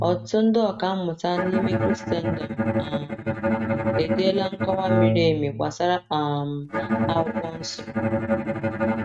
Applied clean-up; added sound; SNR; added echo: neural mask model RNNoise.